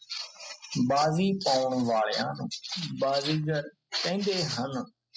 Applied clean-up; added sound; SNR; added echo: classical method spectral subtraction.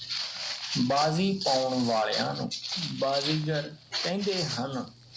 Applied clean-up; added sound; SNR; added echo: none; Walk, footsteps; 6 dB; none.